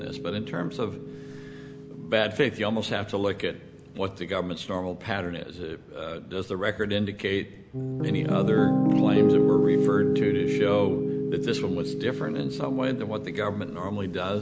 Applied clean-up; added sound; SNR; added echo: none; Piano; -2 dB; none.